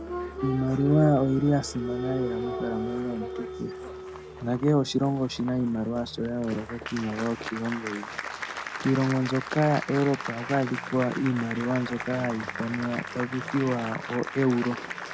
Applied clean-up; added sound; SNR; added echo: none; Applause; 8 dB; none.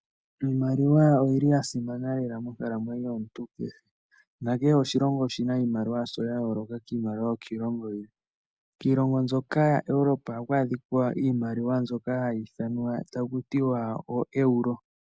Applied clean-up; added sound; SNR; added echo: none; none; none; none.